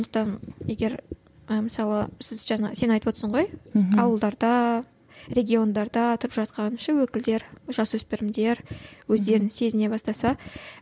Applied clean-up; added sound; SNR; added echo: none; none; none; none.